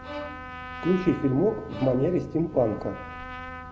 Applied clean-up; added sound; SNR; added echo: none; Trumpet + Bowed string instrument; 12 dB; none.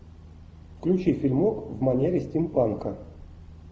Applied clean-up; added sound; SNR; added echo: none; none; none; none.